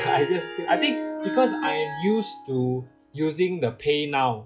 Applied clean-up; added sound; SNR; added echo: classical method log-MMSE.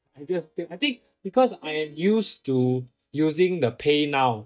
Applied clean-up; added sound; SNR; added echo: neural mask model DeepFilterNet 3.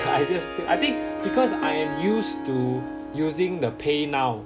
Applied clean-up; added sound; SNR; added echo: none; Harp; 5 dB; none.